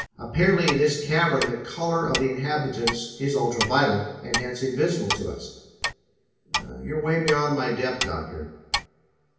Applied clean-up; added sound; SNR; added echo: none; Clock; 8 dB; reverberation time 0.9 s.